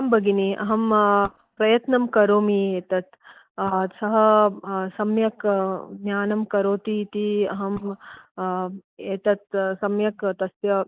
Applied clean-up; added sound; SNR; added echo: neural mask model DeepFilterNet 3.